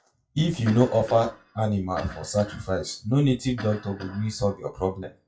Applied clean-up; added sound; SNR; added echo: classical method WPE with log-MMSE.